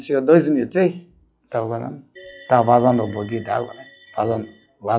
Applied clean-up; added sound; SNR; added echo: classical method log-MMSE.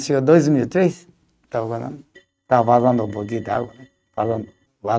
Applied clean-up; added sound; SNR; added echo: neural mask model RNNoise.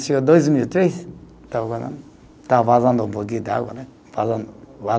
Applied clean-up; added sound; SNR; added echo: none; none; none; none.